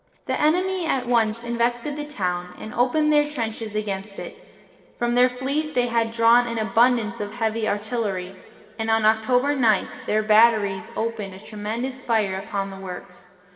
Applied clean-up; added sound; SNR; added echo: neural separator model SepFormer DNS4.